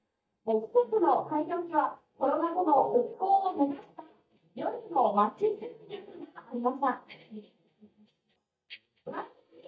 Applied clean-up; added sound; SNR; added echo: neural mask model DeepFilterNet 3.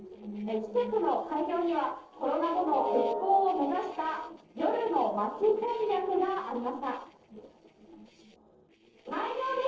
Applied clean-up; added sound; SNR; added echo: neural separator model SepFormer DNS4.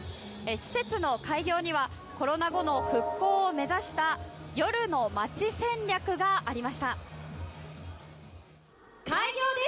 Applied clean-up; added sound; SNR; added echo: none; none; none; none.